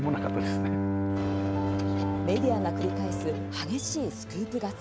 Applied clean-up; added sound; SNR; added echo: none; Bowed string instrument; -2 dB; none.